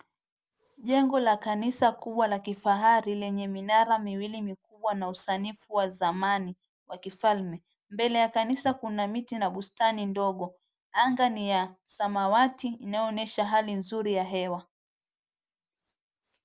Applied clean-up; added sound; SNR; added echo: none; none; none; none.